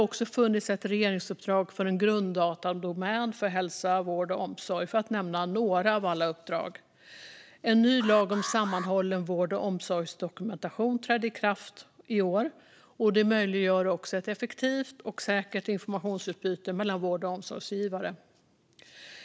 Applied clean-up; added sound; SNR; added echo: none; Alarm; 12 dB; none.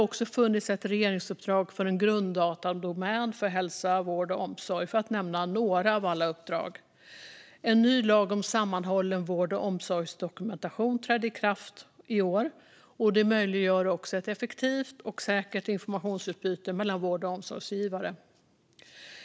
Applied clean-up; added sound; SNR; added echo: none; none; none; none.